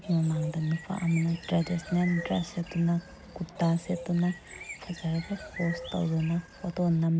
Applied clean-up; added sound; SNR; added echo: none; Bird; 15 dB; none.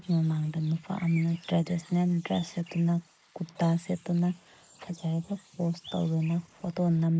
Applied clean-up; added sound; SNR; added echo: neural mask model Resemble Enhance denoiser.